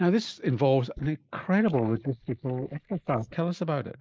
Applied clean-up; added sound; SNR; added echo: neural mask model Resemble Enhance denoiser.